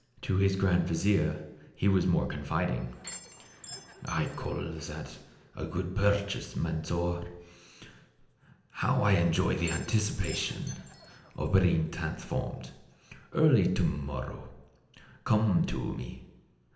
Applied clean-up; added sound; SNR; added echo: none; Door / Chime; 17 dB; reverberation time 0.8 s.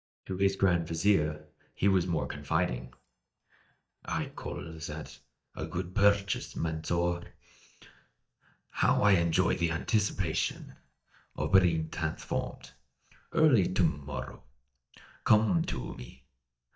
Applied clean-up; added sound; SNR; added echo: neural mask model DeepFilterNet 3.